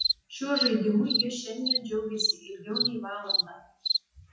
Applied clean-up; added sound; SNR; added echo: classical method WPE with log-MMSE.